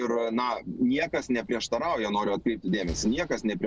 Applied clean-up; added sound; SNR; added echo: none; Slam; 18 dB; none.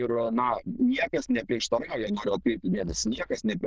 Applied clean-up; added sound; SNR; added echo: neural diffusion model UNIVERSE++.